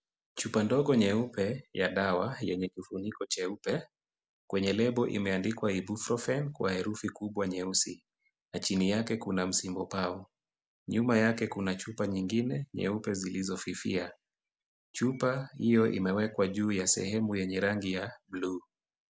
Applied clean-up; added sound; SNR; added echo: none; none; none; none.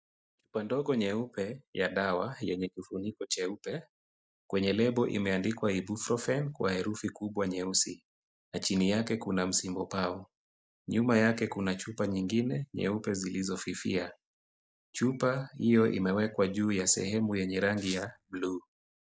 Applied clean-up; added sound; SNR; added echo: neural mask model DeepFilterNet 3.